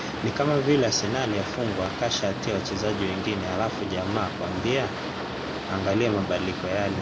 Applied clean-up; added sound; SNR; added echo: none; Boat, Water vehicle; 5 dB; none.